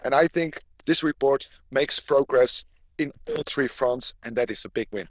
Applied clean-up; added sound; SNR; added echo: neural diffusion model UNIVERSE++.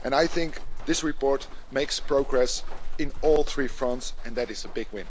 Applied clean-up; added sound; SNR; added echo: none; Walk, footsteps; 1 dB; none.